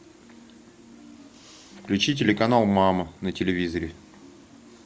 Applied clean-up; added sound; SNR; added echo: none; none; none; none.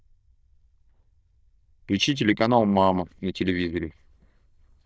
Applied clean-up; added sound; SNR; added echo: neural diffusion model UNIVERSE++.